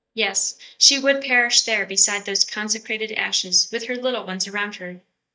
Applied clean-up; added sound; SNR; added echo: neural mask model DeepFilterNet 3.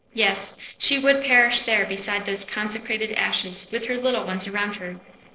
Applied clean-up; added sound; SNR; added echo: neural separator model SepFormer DNS4.